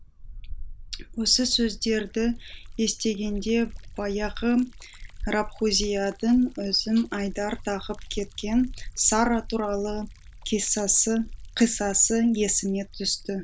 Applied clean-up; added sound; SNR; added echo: none; Liquid; 12 dB; none.